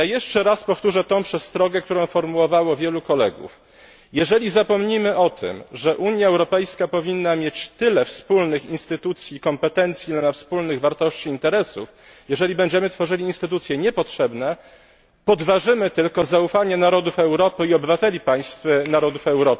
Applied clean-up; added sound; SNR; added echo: none; none; none; none.